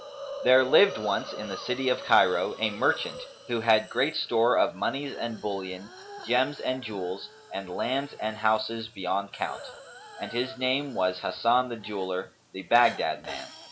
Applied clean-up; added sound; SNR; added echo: none; Hiss; 16 dB; none.